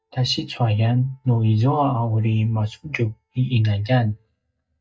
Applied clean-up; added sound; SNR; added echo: neural mask model DeepFilterNet 3.